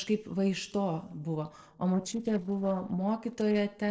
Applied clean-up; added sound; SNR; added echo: neural separator model SepFormer DNS4.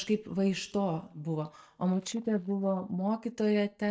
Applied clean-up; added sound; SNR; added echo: neural mask model DeepFilterNet 3.